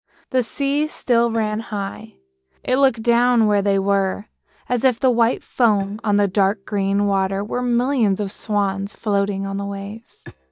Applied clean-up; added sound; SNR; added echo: neural mask model DeepFilterNet 3.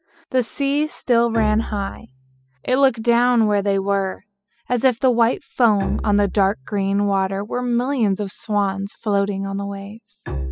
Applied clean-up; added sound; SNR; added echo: classical method spectral subtraction.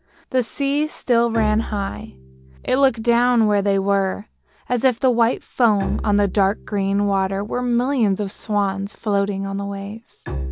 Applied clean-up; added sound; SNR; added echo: none; Bowed string instrument; 13 dB; none.